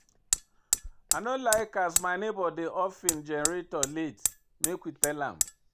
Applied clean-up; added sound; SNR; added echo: none; Hammer; 1 dB; none.